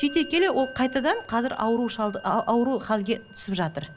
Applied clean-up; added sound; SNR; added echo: none; Musical instrument; 19 dB; none.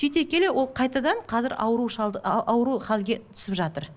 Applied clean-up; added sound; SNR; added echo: none; none; none; none.